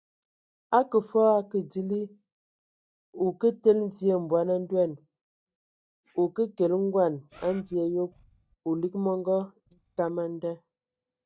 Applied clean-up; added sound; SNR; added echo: neural mask model DeepFilterNet 3.